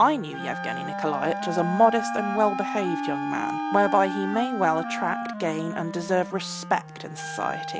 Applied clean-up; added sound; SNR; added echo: none; Wind instrument, woodwind instrument + Wind instrument, woodwind instrument; 5 dB; none.